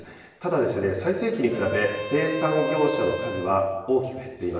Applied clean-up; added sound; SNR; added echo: none; Bowed string instrument; 8 dB; reverberation time 1.1 s.